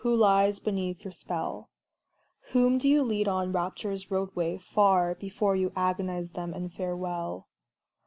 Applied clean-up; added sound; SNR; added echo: none; none; none; none.